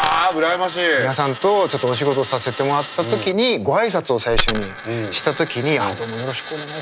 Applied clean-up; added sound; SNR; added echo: none; Coin (dropping); 9 dB; none.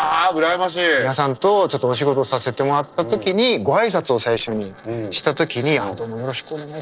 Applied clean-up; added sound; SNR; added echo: neural separator model SepFormer DNS4.